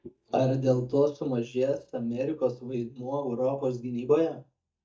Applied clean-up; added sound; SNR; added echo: neural mask model DeepFilterNet 3.